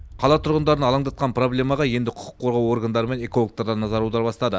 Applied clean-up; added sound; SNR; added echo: none; none; none; none.